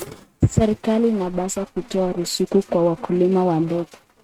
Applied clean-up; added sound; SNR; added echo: neural mask model RNNoise.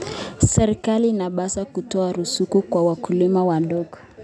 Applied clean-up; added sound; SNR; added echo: none; none; none; none.